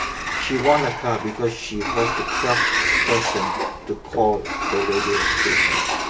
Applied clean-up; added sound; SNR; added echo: none; Sliding door; -1 dB; reverberation time 0.2 s.